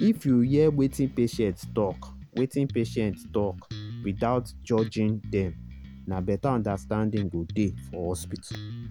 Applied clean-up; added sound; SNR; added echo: none; Bass guitar; 13 dB; none.